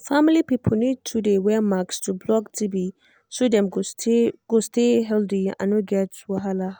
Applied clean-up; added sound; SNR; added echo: none; none; none; none.